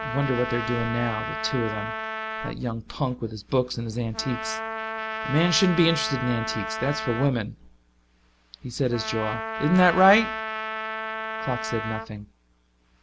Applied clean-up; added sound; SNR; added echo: none; Trumpet; 7 dB; none.